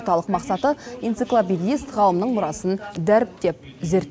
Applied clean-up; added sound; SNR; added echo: none; none; none; none.